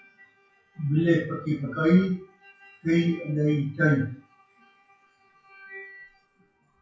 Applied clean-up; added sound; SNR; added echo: classical method WPE with log-MMSE.